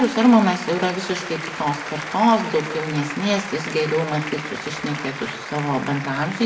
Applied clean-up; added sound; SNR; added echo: none; Applause; 10 dB; reverberation time 0.6 s.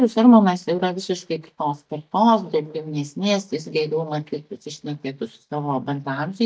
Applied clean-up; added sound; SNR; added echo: neural mask model DeepFilterNet 3.